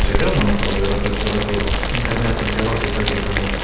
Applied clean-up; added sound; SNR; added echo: none; Boiling; -2 dB; reverberation time 0.9 s.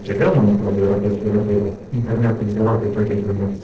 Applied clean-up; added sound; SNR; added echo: neural separator model SepFormer DNS4.